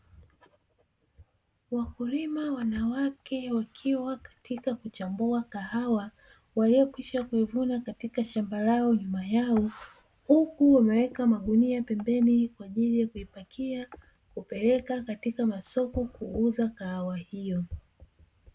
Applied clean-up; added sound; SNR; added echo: none; none; none; none.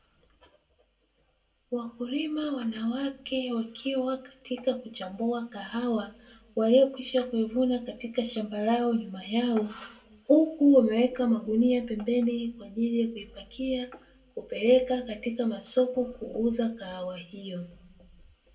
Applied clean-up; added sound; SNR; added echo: none; none; none; reverberation time 0.2 s.